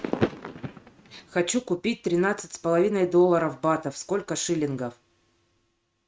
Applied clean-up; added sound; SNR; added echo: neural mask model RNNoise.